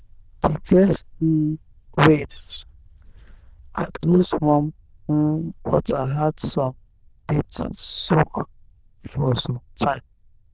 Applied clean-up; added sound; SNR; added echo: neural diffusion model UNIVERSE++.